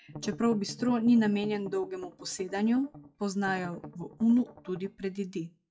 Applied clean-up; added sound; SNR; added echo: classical method WPE with log-MMSE.